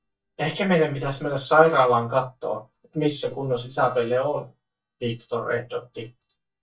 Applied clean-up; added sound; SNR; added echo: neural mask model DeepFilterNet 3.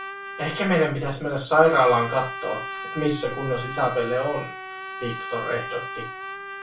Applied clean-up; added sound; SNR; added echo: none; Trumpet; 10 dB; reverberation time 0.2 s.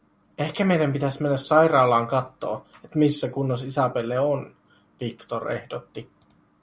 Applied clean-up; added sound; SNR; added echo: none; none; none; none.